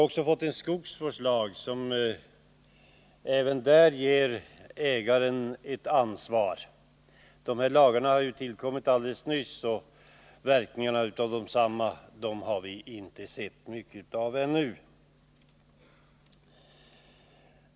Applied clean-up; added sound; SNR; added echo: none; none; none; none.